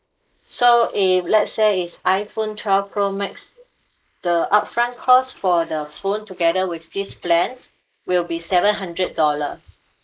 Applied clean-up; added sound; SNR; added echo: neural mask model Resemble Enhance denoiser.